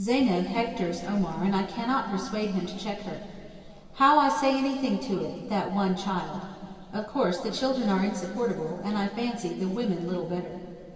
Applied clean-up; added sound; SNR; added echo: none; none; none; reverberation time 2.6 s.